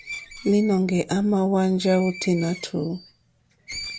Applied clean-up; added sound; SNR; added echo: none; Screech; 16 dB; none.